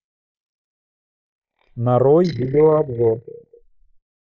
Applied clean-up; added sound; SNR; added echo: neural mask model Resemble Enhance denoiser.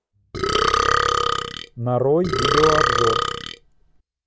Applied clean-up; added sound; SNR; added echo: none; Burping, eructation; -4 dB; none.